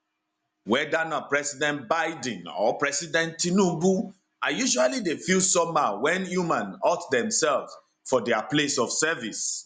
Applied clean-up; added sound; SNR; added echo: none; none; none; none.